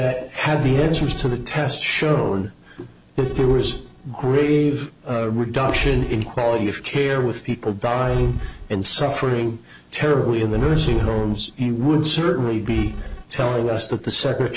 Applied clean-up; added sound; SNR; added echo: none; none; none; none.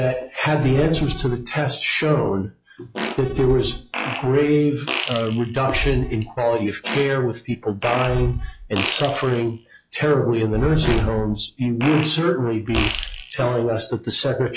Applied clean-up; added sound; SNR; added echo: classical method log-MMSE.